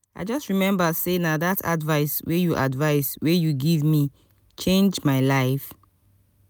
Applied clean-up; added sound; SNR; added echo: none; none; none; none.